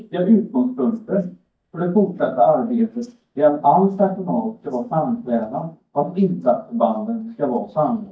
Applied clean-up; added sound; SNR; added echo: neural mask model DeepFilterNet 3.